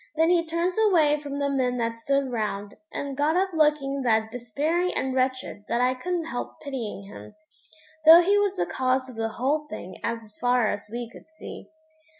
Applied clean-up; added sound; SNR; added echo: none; none; none; none.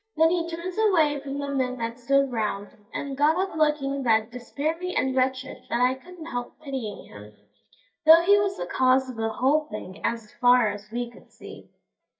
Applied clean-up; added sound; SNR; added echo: neural mask model DeepFilterNet 3.